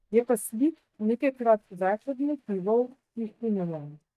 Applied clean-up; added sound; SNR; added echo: neural mask model DeepFilterNet 3.